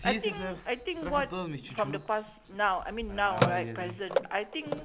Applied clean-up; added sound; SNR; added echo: none; Telephone; 2 dB; none.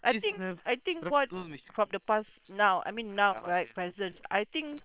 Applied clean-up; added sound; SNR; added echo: neural separator model SepFormer WHAM!.